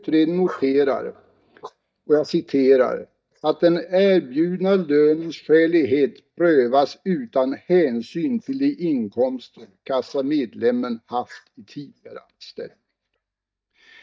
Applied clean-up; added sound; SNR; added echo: neural mask model DeepFilterNet 3.